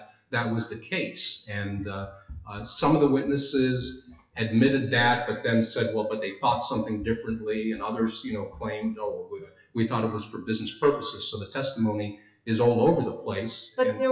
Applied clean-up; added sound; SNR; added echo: classical method WPE with log-MMSE.